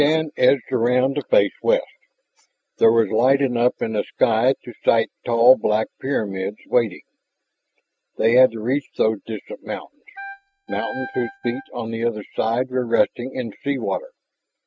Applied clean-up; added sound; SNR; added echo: neural mask model RNNoise.